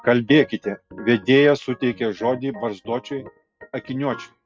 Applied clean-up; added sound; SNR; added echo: neural mask model RNNoise.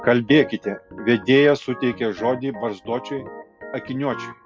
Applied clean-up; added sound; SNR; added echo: none; Organ; 15 dB; none.